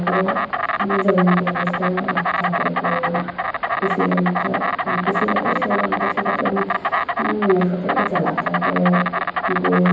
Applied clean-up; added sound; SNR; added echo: none; Insect; 0 dB; reverberation time 0.9 s.